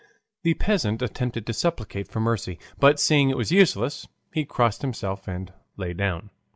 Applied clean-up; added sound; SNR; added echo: none; none; none; none.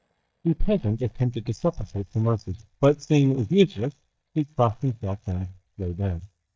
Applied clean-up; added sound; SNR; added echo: neural mask model DeepFilterNet 3.